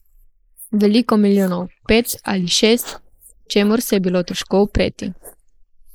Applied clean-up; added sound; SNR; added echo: neural mask model Resemble Enhance denoiser.